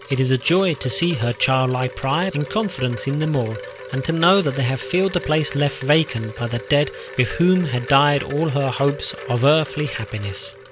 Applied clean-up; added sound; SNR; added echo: none; Wind chime; 14 dB; none.